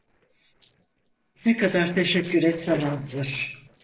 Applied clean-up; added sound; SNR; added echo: neural separator model SepFormer DNS4.